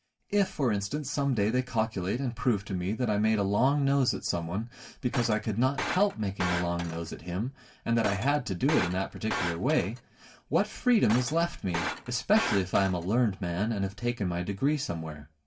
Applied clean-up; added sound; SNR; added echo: none; Shatter; 8 dB; reverberation time 0.2 s.